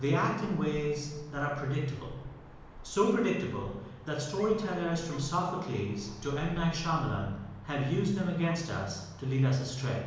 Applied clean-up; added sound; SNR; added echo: none; Dog; 17 dB; reverberation time 1.0 s.